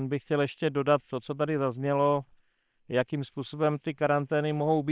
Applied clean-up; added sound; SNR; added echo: neural separator model SepFormer WHAM!.